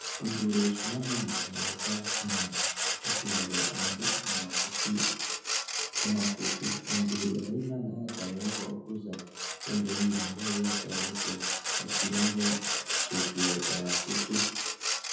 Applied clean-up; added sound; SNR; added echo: none; Sawing; -1 dB; reverberation time 0.9 s.